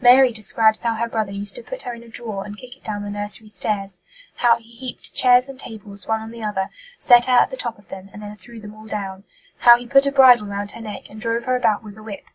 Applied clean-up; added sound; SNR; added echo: none; none; none; none.